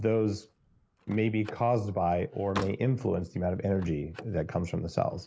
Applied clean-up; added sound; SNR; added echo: none; Slam; 16 dB; none.